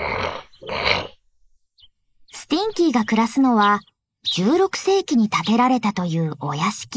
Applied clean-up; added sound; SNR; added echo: neural mask model Resemble Enhance denoiser.